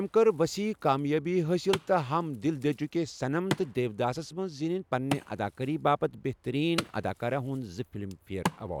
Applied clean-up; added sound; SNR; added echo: none; Wood; 12 dB; none.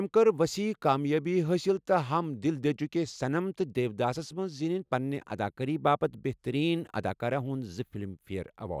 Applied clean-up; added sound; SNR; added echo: none; none; none; none.